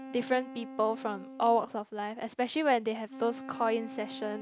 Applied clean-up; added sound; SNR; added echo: none; Wind instrument, woodwind instrument; 14 dB; none.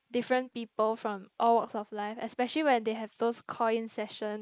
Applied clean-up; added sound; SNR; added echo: neural mask model Resemble Enhance denoiser.